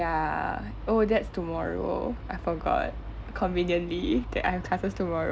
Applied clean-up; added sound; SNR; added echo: none; none; none; none.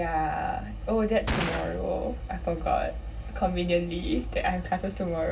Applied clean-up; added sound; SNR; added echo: none; Gunshot, gunfire; 5 dB; reverberation time 0.2 s.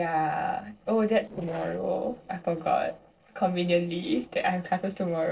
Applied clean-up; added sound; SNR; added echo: neural separator model SepFormer DNS4.